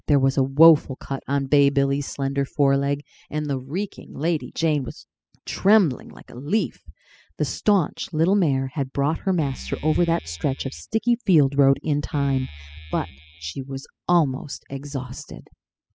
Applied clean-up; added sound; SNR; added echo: classical method spectral subtraction.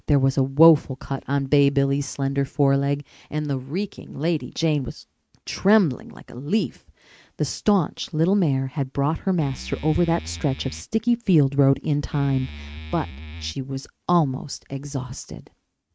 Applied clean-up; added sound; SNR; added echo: neural mask model RNNoise.